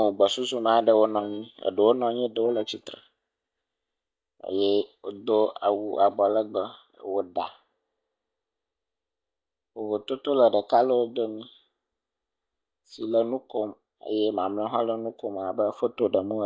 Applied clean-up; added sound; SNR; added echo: neural mask model DeepFilterNet 3.